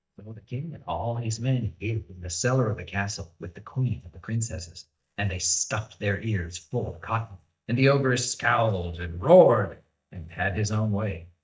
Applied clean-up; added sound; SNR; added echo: neural mask model DeepFilterNet 3.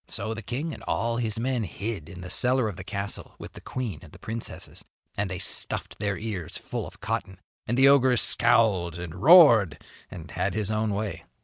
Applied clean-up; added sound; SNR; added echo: none; none; none; none.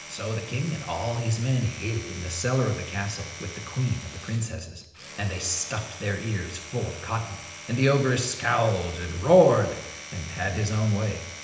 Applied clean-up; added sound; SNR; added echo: none; Domestic sounds, home sounds; 15 dB; reverberation time 0.8 s.